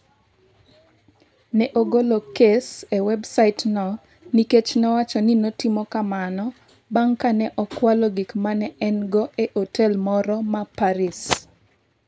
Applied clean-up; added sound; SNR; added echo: none; none; none; none.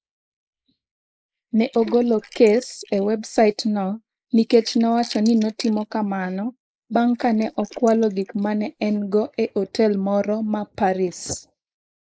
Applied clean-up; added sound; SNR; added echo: neural mask model Resemble Enhance denoiser.